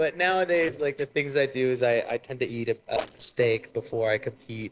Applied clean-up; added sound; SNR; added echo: neural separator model SepFormer DNS4.